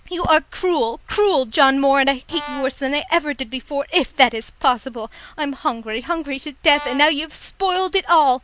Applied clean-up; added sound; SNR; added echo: none; Brass instrument; 15 dB; none.